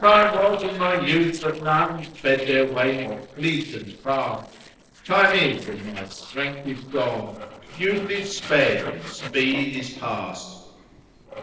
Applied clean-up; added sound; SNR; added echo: neural separator model SepFormer DNS4.